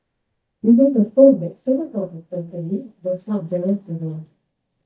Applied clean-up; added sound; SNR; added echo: neural mask model DeepFilterNet 3.